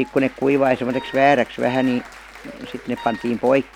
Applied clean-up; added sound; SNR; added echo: none; Wind instrument, woodwind instrument + Applause; 18 dB; none.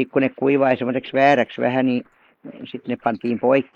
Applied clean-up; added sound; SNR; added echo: neural mask model Resemble Enhance denoiser.